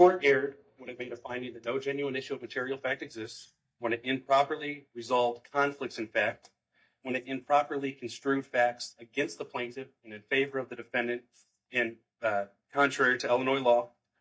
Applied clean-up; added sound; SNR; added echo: neural mask model DeepFilterNet 3.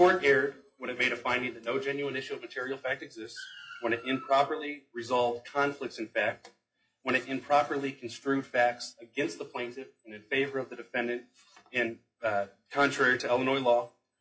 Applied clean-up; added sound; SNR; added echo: classical method WPE with log-MMSE.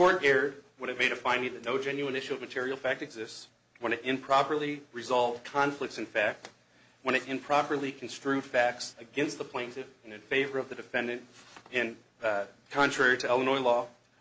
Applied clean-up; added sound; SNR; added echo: none; none; none; none.